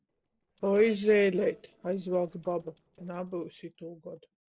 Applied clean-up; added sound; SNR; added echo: neural separator model SepFormer DNS4.